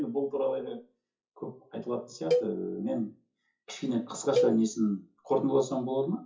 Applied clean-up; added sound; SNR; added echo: classical method WPE with log-MMSE.